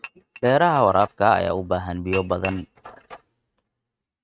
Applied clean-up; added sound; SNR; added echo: neural mask model RNNoise.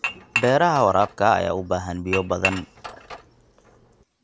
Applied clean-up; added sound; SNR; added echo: none; Dishes, pots, and pans / Chink, clink; 9 dB; none.